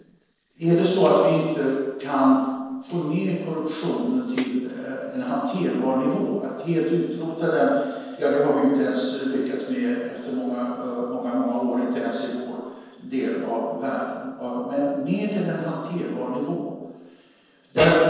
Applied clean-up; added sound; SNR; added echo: neural separator model SepFormer DNS4.